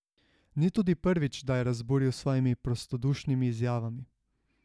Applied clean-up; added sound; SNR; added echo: none; none; none; none.